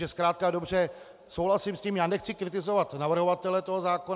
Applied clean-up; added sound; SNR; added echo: none; none; none; none.